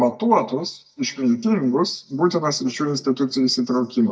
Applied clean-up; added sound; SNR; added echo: neural mask model DeepFilterNet 3.